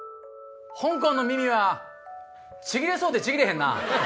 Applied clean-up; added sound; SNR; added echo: none; none; none; none.